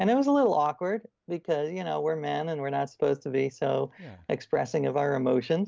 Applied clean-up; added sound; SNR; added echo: none; none; none; none.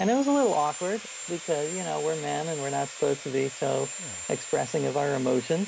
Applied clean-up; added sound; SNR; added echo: none; Sawing; 11 dB; none.